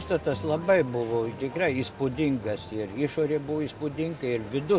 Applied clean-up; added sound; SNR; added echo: none; none; none; none.